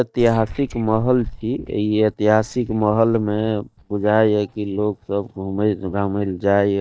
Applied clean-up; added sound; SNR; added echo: neural mask model DeepFilterNet 3.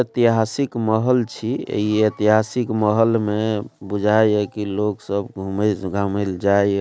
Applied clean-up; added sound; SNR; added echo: none; none; none; none.